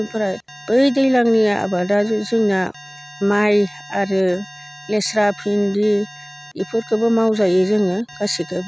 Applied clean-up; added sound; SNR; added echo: none; Alarm; 20 dB; none.